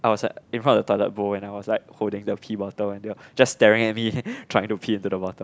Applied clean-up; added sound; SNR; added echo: none; none; none; none.